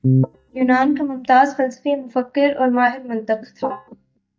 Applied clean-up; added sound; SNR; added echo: neural mask model DeepFilterNet 3.